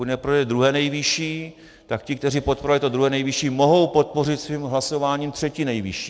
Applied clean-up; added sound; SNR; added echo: none; none; none; none.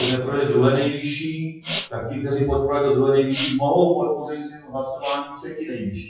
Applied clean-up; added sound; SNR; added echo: classical method WPE with log-MMSE.